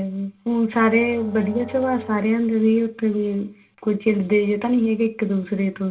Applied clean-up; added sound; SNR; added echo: none; Musical instrument; 19 dB; reverberation time 0.2 s.